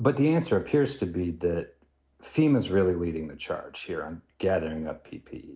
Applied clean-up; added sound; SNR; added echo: none; none; none; none.